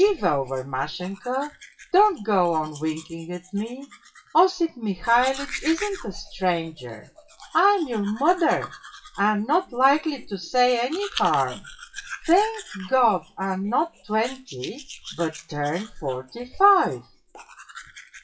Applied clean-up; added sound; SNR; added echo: classical method WPE with log-MMSE.